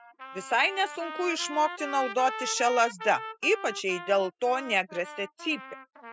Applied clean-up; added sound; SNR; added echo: classical method spectral subtraction.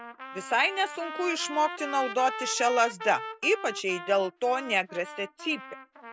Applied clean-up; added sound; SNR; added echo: none; Trumpet; 11 dB; none.